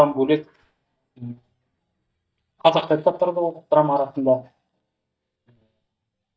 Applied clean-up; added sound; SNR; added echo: neural mask model DeepFilterNet 3.